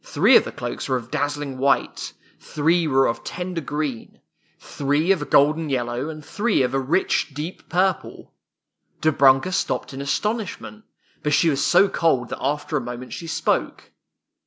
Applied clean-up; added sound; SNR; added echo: none; none; none; none.